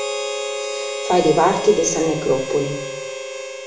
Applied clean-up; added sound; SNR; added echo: none; Harmonica; 6 dB; reverberation time 0.7 s.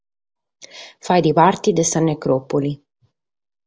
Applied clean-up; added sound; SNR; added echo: none; none; none; none.